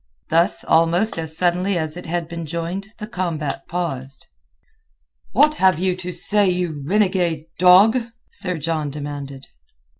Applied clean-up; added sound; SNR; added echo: neural mask model Resemble Enhance denoiser.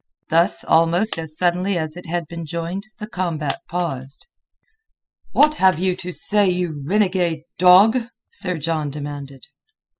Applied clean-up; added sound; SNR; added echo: classical method spectral subtraction.